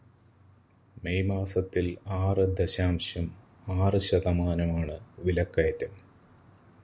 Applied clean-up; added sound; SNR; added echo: none; none; none; none.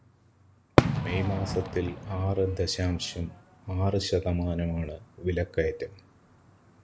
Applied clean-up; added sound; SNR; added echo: none; Fireworks; -1 dB; none.